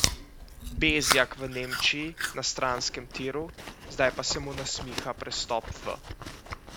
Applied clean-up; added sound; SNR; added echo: none; Chewing, mastication; 4 dB; none.